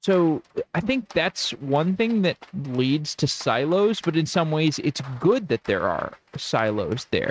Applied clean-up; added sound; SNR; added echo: neural mask model RNNoise.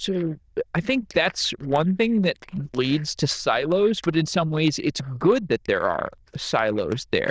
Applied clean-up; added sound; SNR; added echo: neural diffusion model UNIVERSE++.